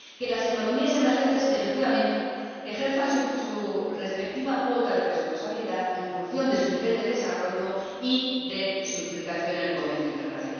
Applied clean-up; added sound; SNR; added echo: none; none; none; reverberation time 2.1 s.